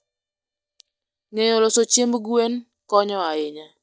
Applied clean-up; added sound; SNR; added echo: neural mask model DeepFilterNet 3.